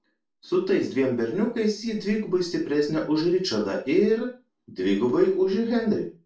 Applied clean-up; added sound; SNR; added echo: none; none; none; reverberation time 0.3 s.